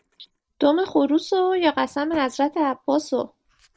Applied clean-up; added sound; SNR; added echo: neural separator model SepFormer DNS4.